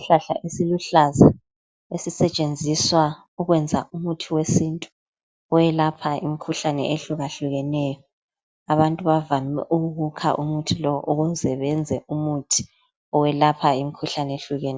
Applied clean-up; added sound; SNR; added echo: none; none; none; none.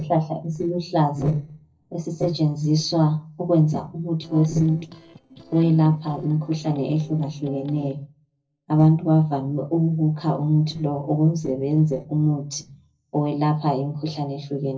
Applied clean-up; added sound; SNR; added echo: neural separator model SepFormer DNS4.